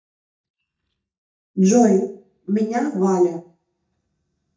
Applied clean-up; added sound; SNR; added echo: neural mask model DeepFilterNet 3.